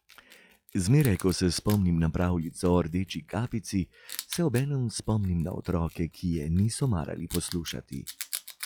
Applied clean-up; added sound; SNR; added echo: classical method log-MMSE.